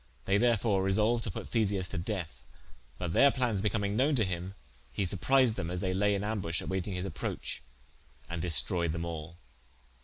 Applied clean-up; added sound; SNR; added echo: none; none; none; none.